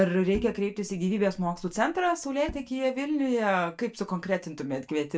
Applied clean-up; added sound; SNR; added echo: neural mask model DeepFilterNet 3.